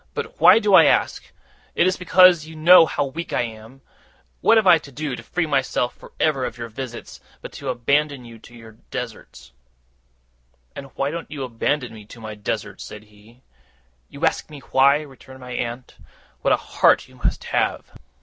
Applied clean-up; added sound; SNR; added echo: none; none; none; none.